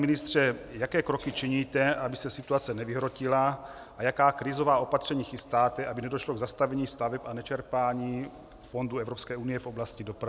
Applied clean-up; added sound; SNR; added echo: none; none; none; none.